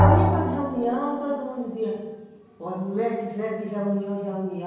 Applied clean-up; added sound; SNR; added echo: none; Drum; -1 dB; reverberation time 1.0 s.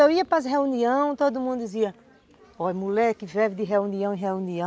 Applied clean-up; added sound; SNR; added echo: none; none; none; none.